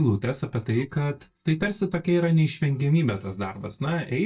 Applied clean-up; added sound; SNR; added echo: neural mask model DeepFilterNet 3.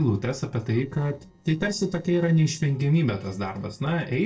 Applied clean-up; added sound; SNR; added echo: neural separator model SepFormer DNS4.